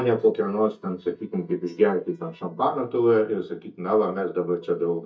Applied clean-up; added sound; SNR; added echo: neural mask model DeepFilterNet 3.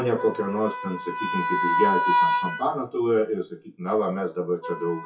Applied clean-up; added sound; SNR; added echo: classical method WPE with log-MMSE.